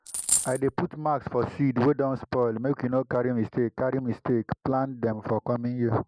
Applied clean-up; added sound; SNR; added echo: none; Coin (dropping); -1 dB; none.